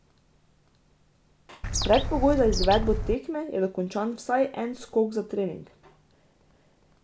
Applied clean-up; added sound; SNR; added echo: none; Bird; 0 dB; none.